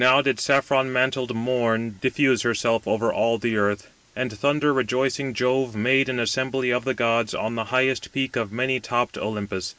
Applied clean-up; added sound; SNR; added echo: neural mask model Resemble Enhance denoiser.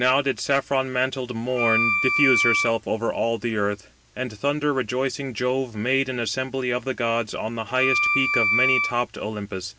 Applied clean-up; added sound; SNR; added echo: none; Wind instrument, woodwind instrument; -2 dB; none.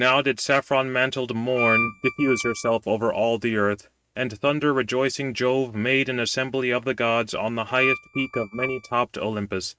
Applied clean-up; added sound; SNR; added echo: neural mask model RNNoise.